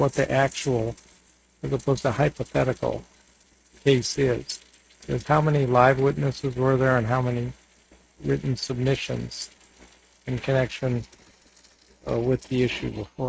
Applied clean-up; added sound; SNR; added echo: neural mask model RNNoise.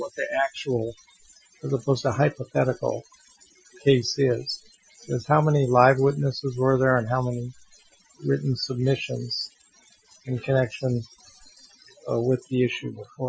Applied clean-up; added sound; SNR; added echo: classical method Wiener filter.